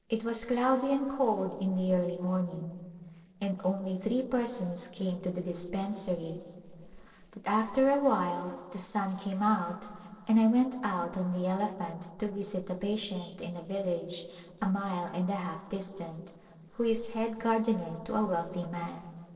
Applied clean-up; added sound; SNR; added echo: neural separator model SepFormer DNS4.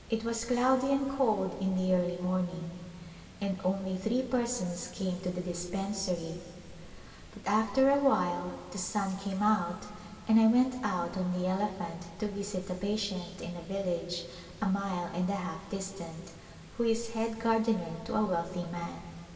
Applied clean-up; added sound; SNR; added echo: none; Water; 19 dB; reverberation time 2.3 s.